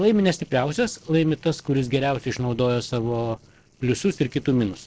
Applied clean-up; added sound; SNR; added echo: neural separator model SepFormer DNS4.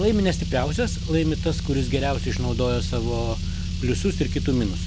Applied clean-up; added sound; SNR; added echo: none; Car; 2 dB; none.